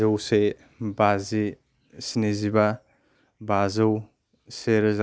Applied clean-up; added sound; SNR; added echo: none; none; none; none.